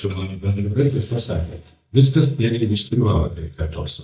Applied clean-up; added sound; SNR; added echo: neural mask model DeepFilterNet 3.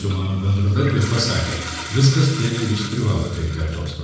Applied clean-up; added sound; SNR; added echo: none; Toilet flush; 13 dB; reverberation time 0.9 s.